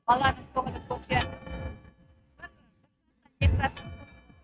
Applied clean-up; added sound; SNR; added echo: neural mask model RNNoise.